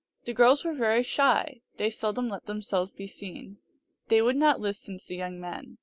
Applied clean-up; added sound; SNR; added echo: none; none; none; none.